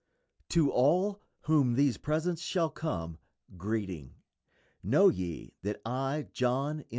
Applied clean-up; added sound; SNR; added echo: none; none; none; none.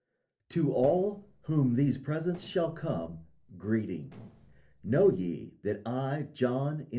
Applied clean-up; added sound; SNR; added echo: neural separator model SepFormer DNS4.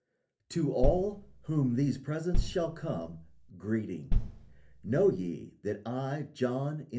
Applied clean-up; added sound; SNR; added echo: none; Bass drum; -1 dB; reverberation time 0.3 s.